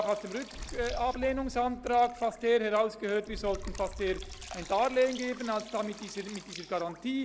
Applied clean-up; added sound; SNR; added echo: none; Drip + Boom; 13 dB; none.